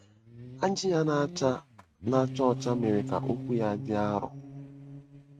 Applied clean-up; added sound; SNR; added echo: neural mask model RNNoise.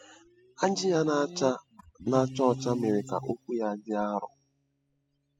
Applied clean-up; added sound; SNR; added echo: classical method spectral subtraction.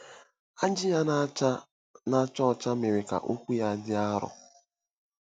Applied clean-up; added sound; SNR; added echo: none; none; none; none.